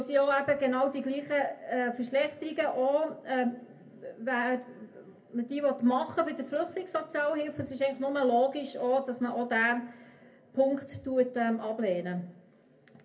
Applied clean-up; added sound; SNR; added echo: none; none; none; reverberation time 0.3 s.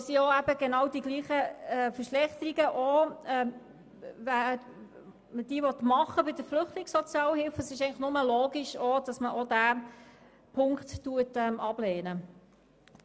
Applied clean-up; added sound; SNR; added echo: none; none; none; none.